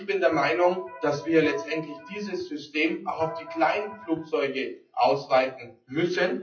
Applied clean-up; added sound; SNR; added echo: classical method WPE with log-MMSE.